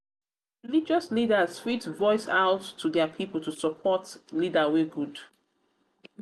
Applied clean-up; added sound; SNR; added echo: none; none; none; none.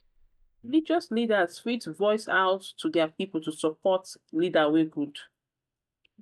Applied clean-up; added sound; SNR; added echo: neural mask model DeepFilterNet 3.